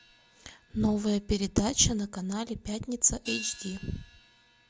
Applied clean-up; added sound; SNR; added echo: none; Hi-hat; 18 dB; none.